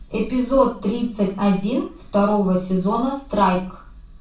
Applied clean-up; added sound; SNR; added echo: none; none; none; reverberation time 0.4 s.